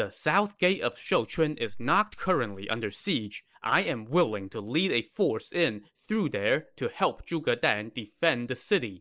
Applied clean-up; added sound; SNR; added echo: neural mask model Resemble Enhance denoiser.